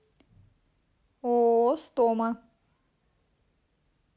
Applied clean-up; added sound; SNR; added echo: none; none; none; none.